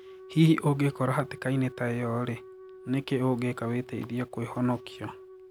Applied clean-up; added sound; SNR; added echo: none; Wind instrument, woodwind instrument; 18 dB; none.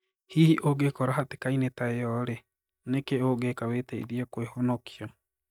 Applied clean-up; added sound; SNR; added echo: neural mask model DeepFilterNet 3.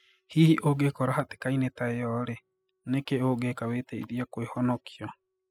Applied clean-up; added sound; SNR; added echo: classical method spectral subtraction.